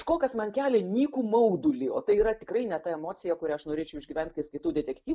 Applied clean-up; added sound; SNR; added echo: neural mask model Resemble Enhance denoiser.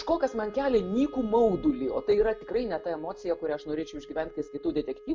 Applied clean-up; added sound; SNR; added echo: none; Wind instrument, woodwind instrument; 18 dB; none.